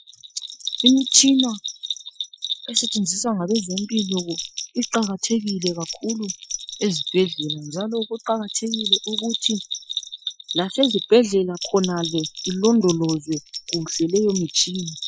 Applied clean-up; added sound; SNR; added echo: classical method Wiener filter.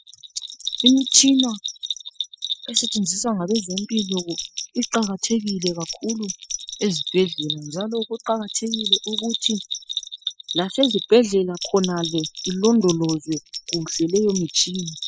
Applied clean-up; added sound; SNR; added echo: classical method spectral subtraction.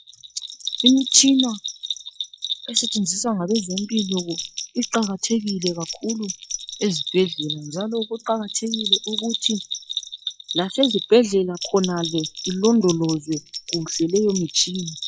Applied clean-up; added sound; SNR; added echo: classical method log-MMSE.